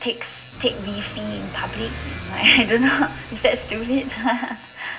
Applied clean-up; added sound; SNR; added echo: none; Motorcycle / Accelerating, revving, vroom; 12 dB; reverberation time 0.4 s.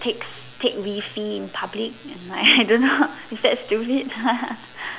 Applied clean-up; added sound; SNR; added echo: none; none; none; none.